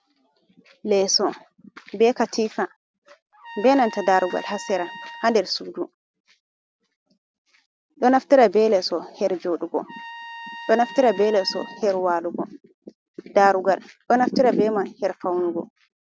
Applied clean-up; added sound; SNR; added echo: none; Trumpet; 16 dB; none.